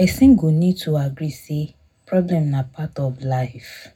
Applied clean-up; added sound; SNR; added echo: none; none; none; reverberation time 0.3 s.